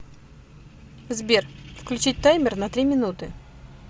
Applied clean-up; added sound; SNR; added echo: none; none; none; none.